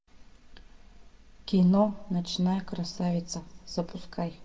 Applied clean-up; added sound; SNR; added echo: none; none; none; reverberation time 0.9 s.